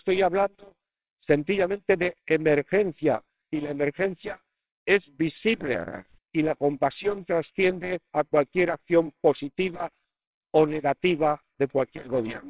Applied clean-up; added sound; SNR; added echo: neural separator model SepFormer WHAMR!.